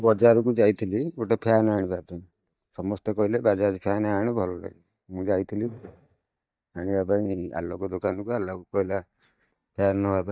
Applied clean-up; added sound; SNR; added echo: neural mask model DeepFilterNet 3.